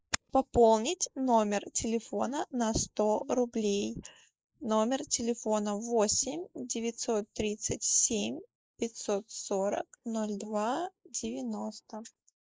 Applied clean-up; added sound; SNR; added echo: neural mask model Resemble Enhance denoiser.